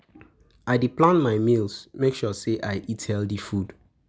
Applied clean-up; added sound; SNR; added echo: none; none; none; none.